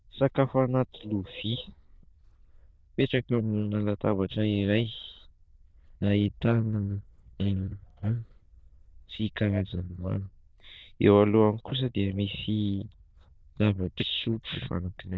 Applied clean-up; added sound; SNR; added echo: neural diffusion model UNIVERSE++.